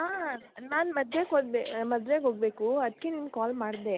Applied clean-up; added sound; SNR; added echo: none; none; none; none.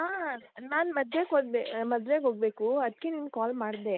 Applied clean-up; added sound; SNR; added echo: neural mask model Resemble Enhance denoiser.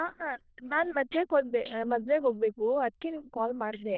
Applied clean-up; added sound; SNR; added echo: neural diffusion model UNIVERSE++.